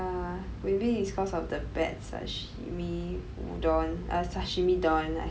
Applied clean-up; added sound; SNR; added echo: none; none; none; none.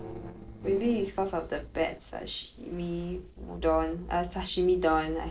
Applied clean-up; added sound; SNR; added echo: neural separator model SepFormer DNS4.